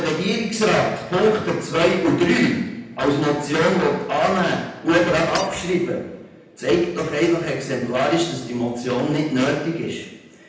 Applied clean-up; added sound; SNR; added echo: none; Shatter / Hammer; 16 dB; reverberation time 0.9 s.